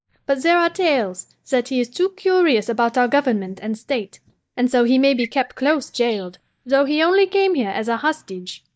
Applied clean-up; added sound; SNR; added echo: neural mask model DeepFilterNet 3.